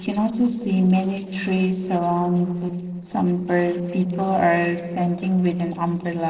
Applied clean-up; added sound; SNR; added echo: neural separator model SepFormer DNS4.